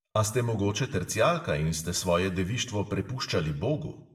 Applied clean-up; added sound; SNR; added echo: none; none; none; reverberation time 0.6 s.